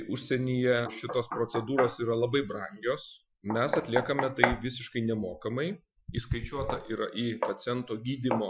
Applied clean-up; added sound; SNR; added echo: classical method Wiener filter.